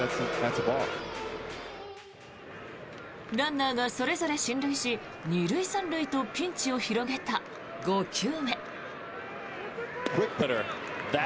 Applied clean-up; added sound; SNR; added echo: none; none; none; none.